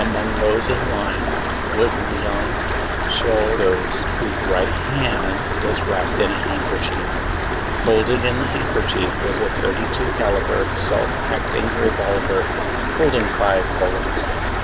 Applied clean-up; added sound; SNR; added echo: none; Stream; -2 dB; none.